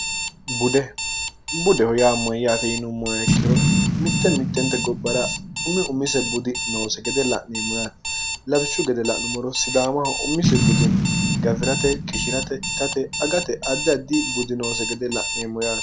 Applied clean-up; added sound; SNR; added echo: none; Alarm + Boom; 0 dB; none.